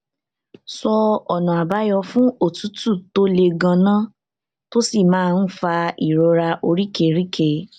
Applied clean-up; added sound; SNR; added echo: none; none; none; none.